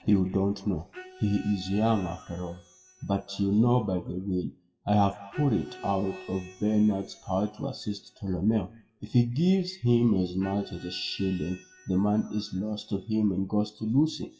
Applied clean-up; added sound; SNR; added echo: classical method WPE with log-MMSE.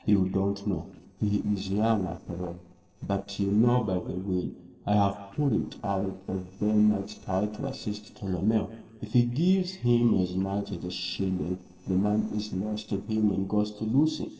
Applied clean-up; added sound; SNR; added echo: neural separator model SepFormer DNS4.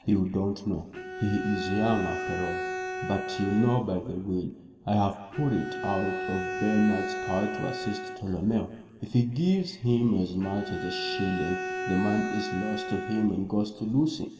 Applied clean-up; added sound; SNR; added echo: none; Bowed string instrument; 6 dB; reverberation time 2.0 s.